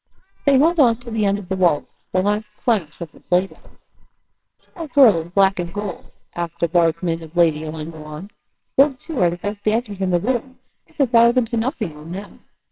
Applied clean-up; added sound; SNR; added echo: neural separator model SepFormer WHAMR!.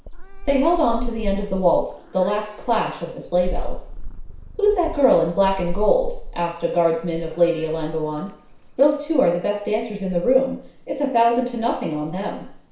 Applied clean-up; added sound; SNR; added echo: none; Meow / Purr; 8 dB; reverberation time 0.6 s.